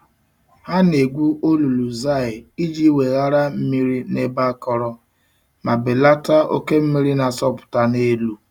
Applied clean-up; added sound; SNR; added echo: none; none; none; none.